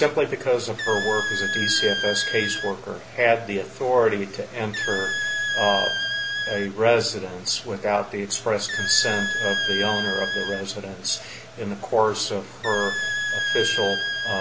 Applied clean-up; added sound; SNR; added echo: none; Squeak; 3 dB; none.